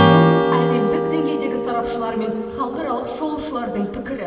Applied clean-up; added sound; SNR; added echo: none; Strum; -4 dB; reverberation time 2.5 s.